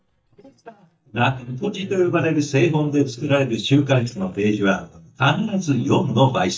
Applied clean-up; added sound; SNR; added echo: neural mask model DeepFilterNet 3.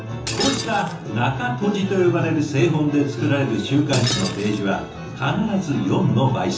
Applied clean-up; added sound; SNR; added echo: none; Shatter; 12 dB; reverberation time 0.7 s.